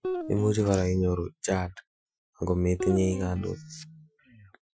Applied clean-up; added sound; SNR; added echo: classical method Wiener filter.